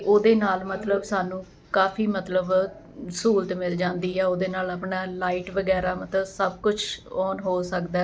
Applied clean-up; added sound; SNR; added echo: none; none; none; none.